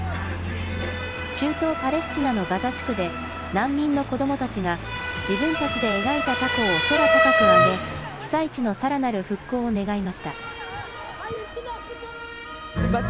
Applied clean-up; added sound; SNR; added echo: none; Motor vehicle (road) / Siren; 1 dB; none.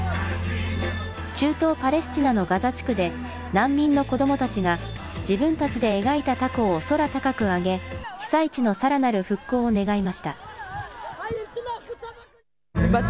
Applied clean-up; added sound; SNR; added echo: none; none; none; none.